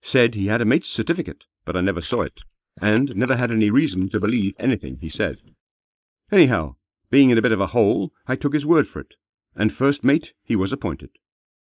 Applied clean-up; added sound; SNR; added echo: neural mask model Resemble Enhance denoiser.